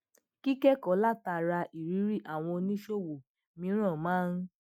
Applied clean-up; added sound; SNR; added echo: none; none; none; none.